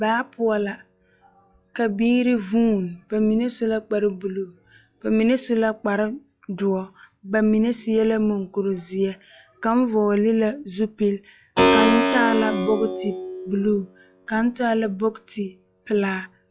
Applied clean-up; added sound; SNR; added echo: classical method log-MMSE.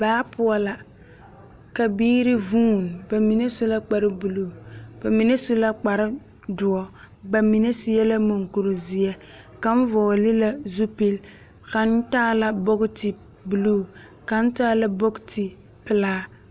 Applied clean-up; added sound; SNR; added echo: none; none; none; none.